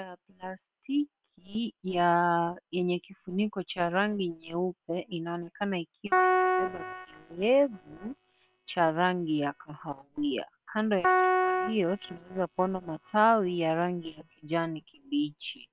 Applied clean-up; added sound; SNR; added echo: neural separator model SepFormer WHAM!.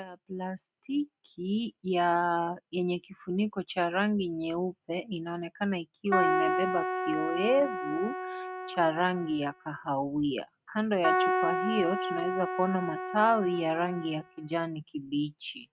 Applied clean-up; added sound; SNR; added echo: neural mask model RNNoise.